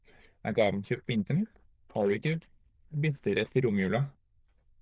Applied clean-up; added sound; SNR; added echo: neural diffusion model UNIVERSE++.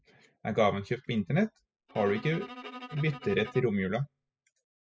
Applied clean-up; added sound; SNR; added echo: classical method spectral subtraction.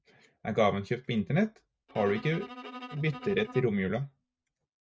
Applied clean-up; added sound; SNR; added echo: neural mask model RNNoise.